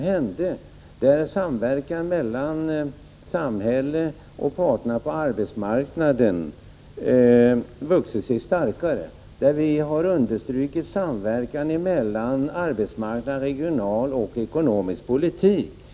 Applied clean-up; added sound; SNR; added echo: none; none; none; none.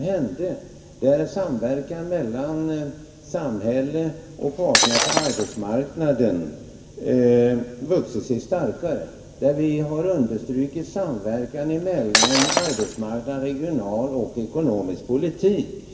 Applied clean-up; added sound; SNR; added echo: none; Shatter; -1 dB; reverberation time 2.6 s.